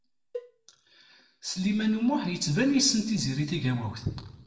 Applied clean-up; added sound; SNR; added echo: none; Cowbell; 17 dB; reverberation time 0.8 s.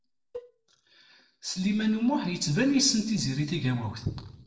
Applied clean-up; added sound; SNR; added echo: neural separator model SepFormer DNS4.